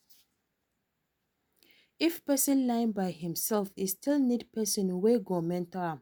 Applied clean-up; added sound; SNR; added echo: none; none; none; none.